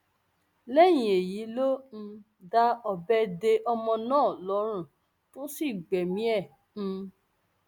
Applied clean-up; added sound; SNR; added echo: none; none; none; none.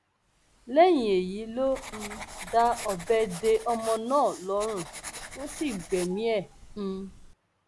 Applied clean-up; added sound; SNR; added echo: none; Writing; 15 dB; none.